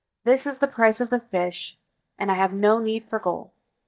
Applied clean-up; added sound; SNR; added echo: neural mask model DeepFilterNet 3.